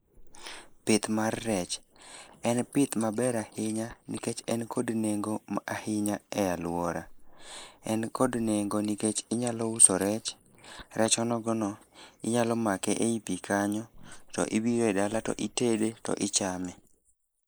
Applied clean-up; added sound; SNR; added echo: neural mask model Resemble Enhance denoiser.